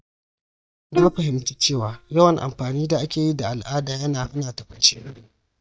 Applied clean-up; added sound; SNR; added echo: neural mask model DeepFilterNet 3.